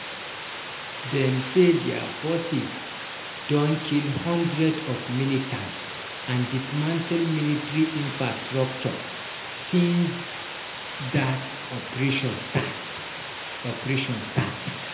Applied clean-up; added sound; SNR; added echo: none; Water; 9 dB; reverberation time 0.7 s.